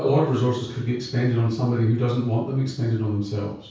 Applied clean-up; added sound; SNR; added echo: none; none; none; reverberation time 0.6 s.